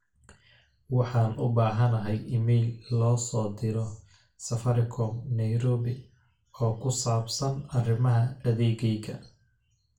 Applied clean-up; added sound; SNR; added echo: none; none; none; reverberation time 0.3 s.